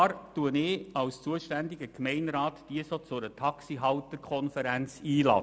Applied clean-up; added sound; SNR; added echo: none; none; none; none.